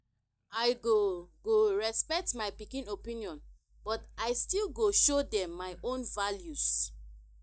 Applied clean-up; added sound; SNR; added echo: neural mask model DeepFilterNet 3.